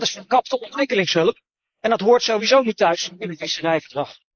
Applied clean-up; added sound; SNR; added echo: neural mask model Resemble Enhance denoiser.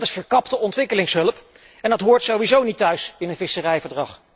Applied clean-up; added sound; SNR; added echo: none; none; none; none.